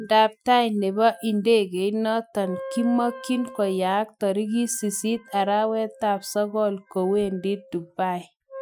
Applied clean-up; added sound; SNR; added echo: classical method Wiener filter.